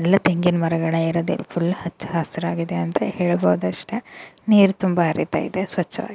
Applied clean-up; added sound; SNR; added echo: none; none; none; none.